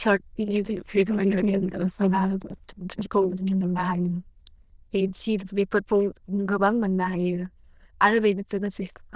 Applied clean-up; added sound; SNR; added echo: neural diffusion model UNIVERSE++.